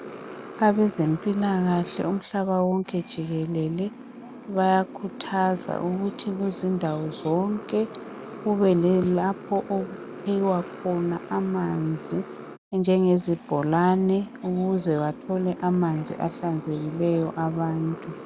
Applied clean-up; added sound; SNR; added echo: none; Motorcycle; 15 dB; none.